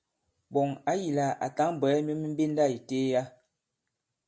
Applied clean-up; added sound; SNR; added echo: none; none; none; none.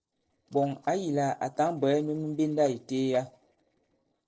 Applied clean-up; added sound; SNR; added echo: neural separator model SepFormer DNS4.